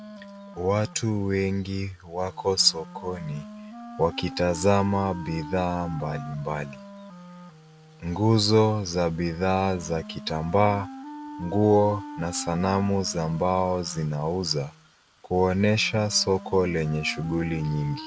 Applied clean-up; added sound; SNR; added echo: none; Wind instrument, woodwind instrument; 15 dB; none.